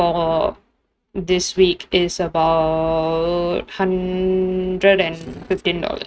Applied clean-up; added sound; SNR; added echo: neural mask model RNNoise.